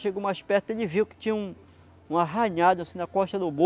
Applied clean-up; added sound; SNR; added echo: none; none; none; none.